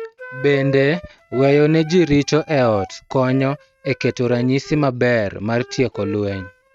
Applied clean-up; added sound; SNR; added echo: neural mask model RNNoise.